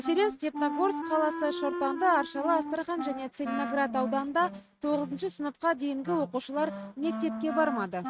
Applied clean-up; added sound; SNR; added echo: neural mask model RNNoise.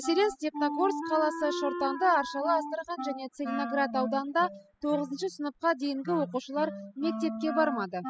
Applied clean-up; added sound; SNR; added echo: classical method spectral subtraction.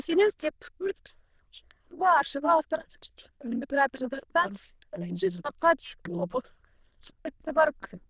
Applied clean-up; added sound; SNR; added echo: neural diffusion model UNIVERSE++.